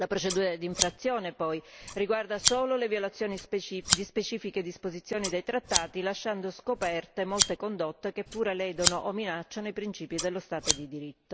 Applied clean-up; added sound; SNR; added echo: none; Scissors; 3 dB; none.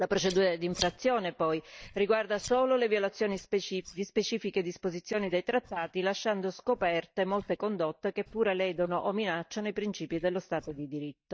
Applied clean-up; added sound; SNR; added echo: neural mask model DeepFilterNet 3.